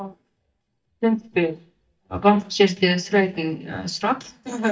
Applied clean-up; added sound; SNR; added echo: neural mask model DeepFilterNet 3.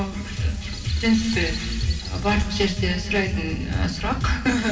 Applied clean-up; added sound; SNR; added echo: none; Bird vocalization, bird call, bird song; 20 dB; reverberation time 2.5 s.